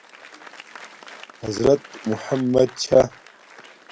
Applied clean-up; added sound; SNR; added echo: none; Applause; 20 dB; none.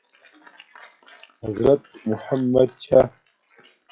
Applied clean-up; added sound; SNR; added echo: classical method log-MMSE.